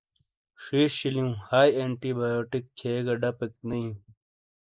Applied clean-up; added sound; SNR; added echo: neural mask model Resemble Enhance denoiser.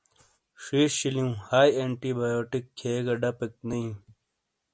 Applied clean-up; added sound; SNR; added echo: none; none; none; none.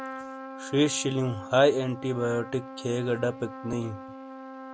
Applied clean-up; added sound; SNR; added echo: none; Trumpet; 12 dB; none.